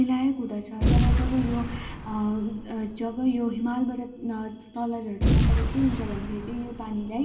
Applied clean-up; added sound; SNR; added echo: none; Boom; -1 dB; reverberation time 2.0 s.